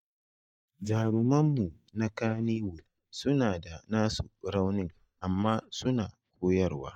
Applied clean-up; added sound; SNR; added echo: neural mask model DeepFilterNet 3.